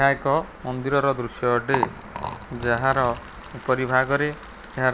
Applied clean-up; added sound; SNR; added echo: none; Liquid; 12 dB; none.